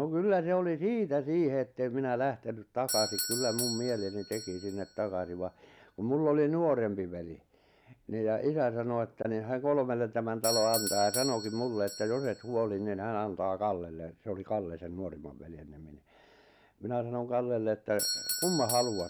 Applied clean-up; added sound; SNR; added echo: none; Doorbell; 10 dB; none.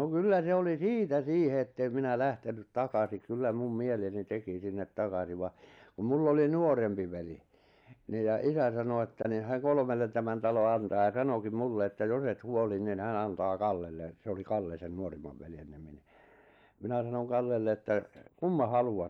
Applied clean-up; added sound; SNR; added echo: neural mask model Resemble Enhance denoiser.